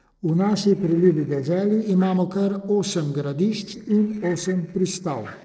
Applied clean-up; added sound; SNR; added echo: neural separator model SepFormer DNS4.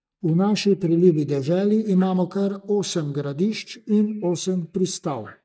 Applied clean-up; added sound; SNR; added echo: neural mask model DeepFilterNet 3.